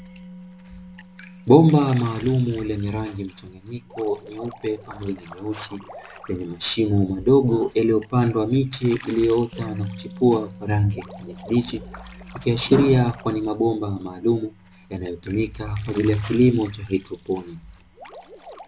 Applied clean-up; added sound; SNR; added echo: none; Drip + Musical instrument; 20 dB; none.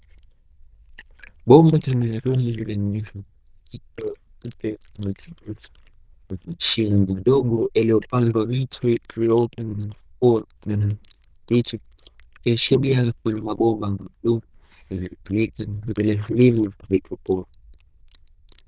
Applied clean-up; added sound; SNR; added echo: neural diffusion model UNIVERSE++.